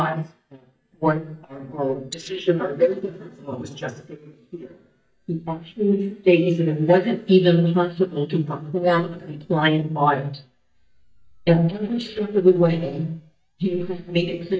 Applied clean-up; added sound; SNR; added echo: neural mask model DeepFilterNet 3.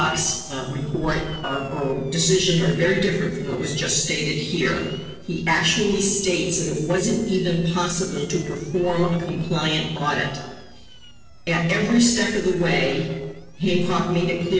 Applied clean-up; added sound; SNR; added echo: neural separator model SepFormer DNS4.